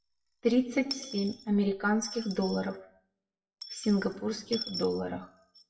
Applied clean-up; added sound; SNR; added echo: classical method WPE with log-MMSE.